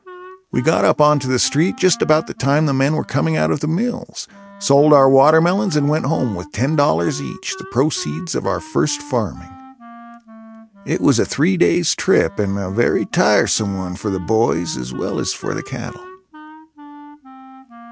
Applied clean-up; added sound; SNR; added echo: none; Wind instrument, woodwind instrument; 20 dB; none.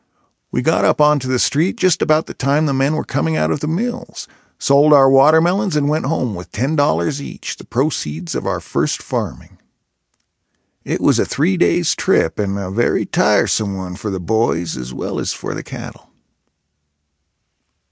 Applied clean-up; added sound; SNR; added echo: none; none; none; none.